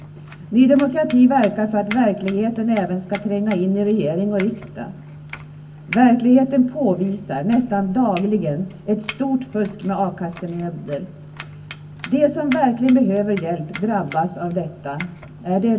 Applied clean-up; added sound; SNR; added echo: none; Domestic sounds, home sounds; 20 dB; reverberation time 0.3 s.